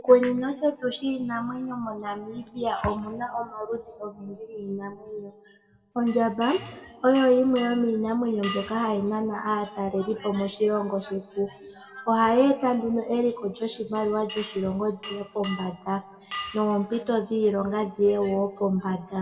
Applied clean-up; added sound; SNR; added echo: none; Glass; 13 dB; reverberation time 1.1 s.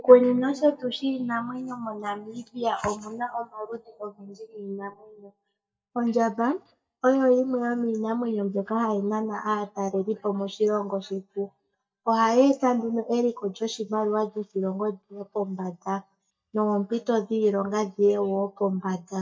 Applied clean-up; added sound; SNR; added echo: neural mask model DeepFilterNet 3.